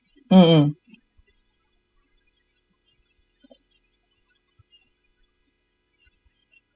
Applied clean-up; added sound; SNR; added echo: classical method spectral subtraction.